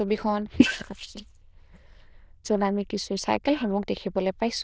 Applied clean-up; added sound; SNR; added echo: neural diffusion model UNIVERSE++.